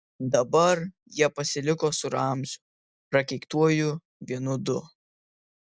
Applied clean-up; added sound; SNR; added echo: none; none; none; none.